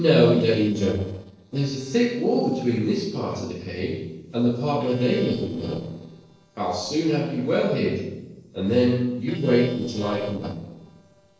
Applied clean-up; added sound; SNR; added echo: neural separator model SepFormer DNS4.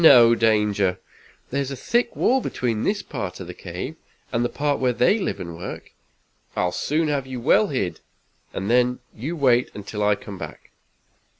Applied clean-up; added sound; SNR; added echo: none; none; none; none.